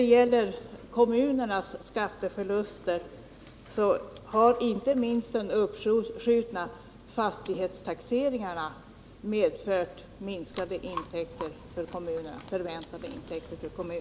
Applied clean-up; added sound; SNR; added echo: none; Chewing, mastication; 17 dB; none.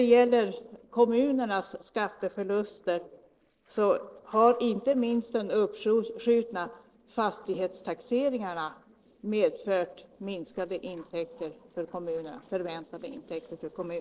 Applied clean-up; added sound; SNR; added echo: neural separator model SepFormer DNS4.